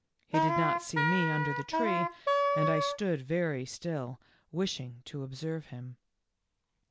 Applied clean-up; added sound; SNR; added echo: none; Wind instrument, woodwind instrument; -4 dB; none.